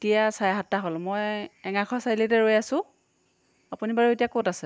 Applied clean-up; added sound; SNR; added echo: none; none; none; none.